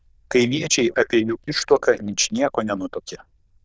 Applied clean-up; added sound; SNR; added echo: neural diffusion model UNIVERSE++.